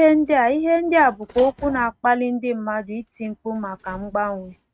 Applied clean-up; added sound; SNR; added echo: neural mask model RNNoise.